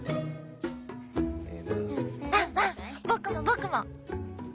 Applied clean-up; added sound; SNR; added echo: none; none; none; none.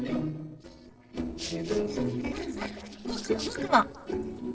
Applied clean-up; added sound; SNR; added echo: neural separator model SepFormer DNS4.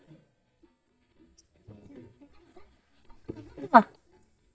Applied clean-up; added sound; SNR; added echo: neural mask model DeepFilterNet 3.